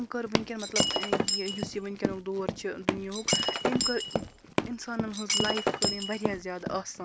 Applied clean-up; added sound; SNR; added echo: none; Shatter + Run; -4 dB; none.